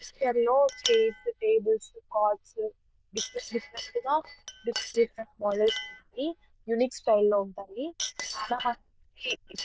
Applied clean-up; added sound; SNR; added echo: neural diffusion model UNIVERSE++.